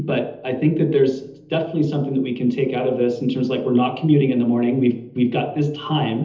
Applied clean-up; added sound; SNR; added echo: none; none; none; reverberation time 1.2 s.